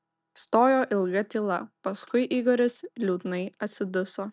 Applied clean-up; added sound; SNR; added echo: none; none; none; none.